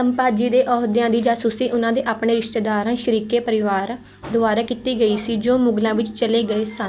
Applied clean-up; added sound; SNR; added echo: none; none; none; none.